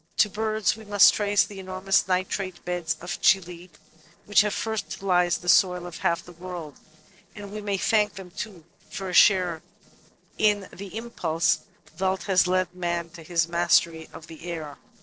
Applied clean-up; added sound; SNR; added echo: neural separator model SepFormer DNS4.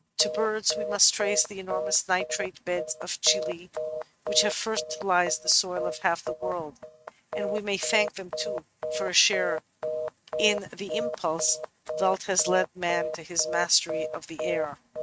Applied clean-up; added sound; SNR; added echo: neural mask model RNNoise.